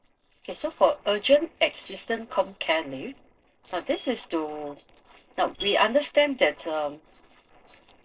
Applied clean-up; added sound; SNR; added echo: neural separator model SepFormer DNS4.